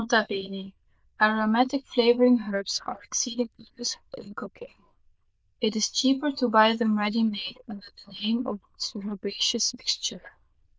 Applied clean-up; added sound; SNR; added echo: neural diffusion model UNIVERSE++.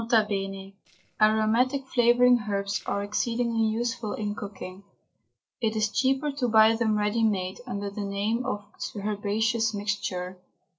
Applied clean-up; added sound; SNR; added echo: neural separator model SepFormer DNS4.